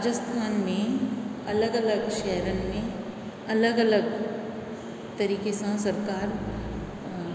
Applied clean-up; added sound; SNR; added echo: none; Dog; 11 dB; none.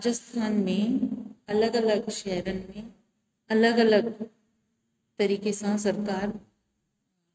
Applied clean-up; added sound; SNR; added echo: neural mask model RNNoise.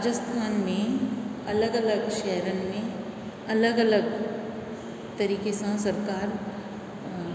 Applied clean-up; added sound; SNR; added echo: none; none; none; none.